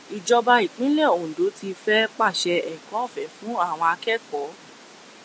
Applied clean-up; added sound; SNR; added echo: none; none; none; none.